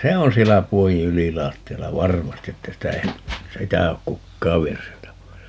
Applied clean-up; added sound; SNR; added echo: none; none; none; none.